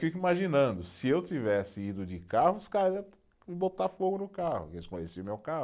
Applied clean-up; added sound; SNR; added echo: none; none; none; none.